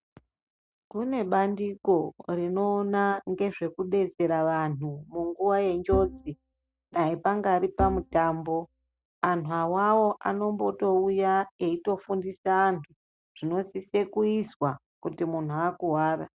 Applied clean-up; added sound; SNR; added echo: neural mask model RNNoise.